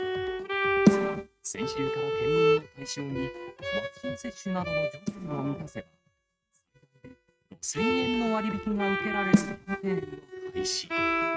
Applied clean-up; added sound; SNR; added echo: neural mask model RNNoise.